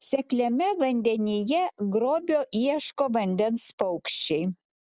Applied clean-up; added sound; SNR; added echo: none; none; none; none.